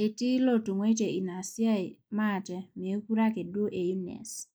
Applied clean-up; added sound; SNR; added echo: neural mask model Resemble Enhance denoiser.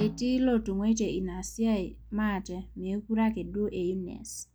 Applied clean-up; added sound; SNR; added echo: none; Snare drum; 13 dB; none.